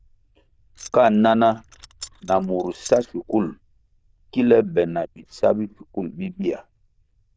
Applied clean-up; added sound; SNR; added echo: neural diffusion model UNIVERSE++.